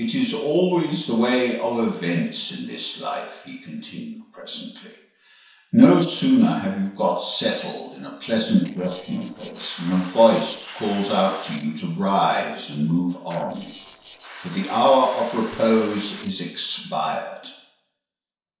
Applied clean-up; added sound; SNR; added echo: neural separator model SepFormer DNS4.